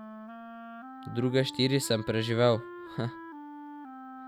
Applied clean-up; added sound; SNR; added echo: none; Wind instrument, woodwind instrument; 13 dB; none.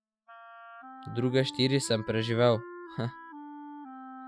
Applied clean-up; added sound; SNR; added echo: classical method Wiener filter.